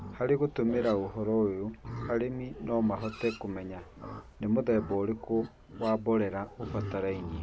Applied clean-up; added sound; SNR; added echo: none; Livestock, farm animals, working animals; 13 dB; none.